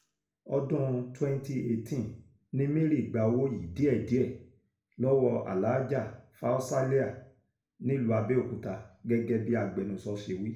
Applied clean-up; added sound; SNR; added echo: none; none; none; reverberation time 0.4 s.